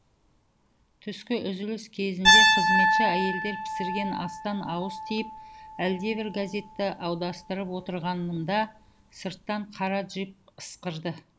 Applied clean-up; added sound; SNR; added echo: none; Piano; -3 dB; none.